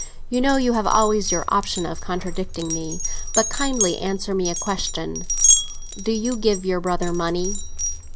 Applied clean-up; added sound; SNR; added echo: none; Glass; 1 dB; none.